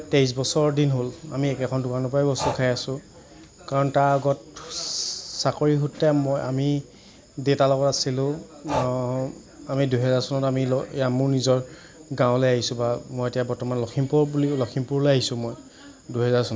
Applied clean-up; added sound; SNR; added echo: none; Breathing; 13 dB; none.